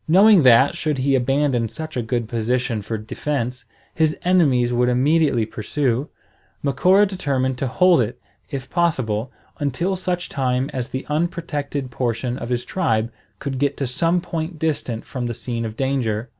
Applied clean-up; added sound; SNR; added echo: none; none; none; none.